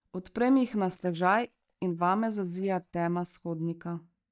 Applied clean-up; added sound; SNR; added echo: neural mask model DeepFilterNet 3.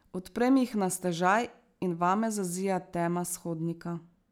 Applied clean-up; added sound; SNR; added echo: none; none; none; none.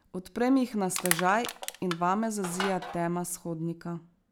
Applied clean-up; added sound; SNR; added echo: none; Crushing; 7 dB; none.